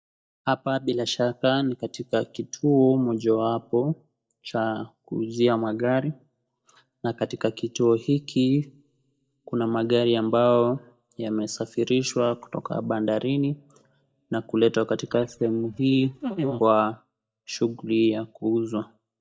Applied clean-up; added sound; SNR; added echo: neural mask model DeepFilterNet 3.